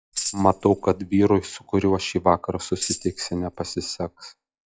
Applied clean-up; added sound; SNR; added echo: classical method log-MMSE.